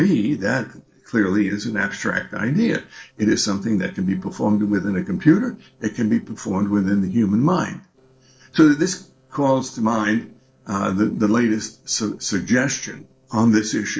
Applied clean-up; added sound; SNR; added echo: neural separator model SepFormer DNS4.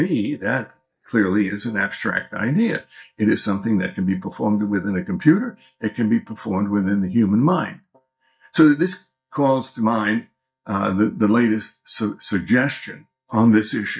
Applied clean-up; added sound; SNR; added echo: neural mask model DeepFilterNet 3.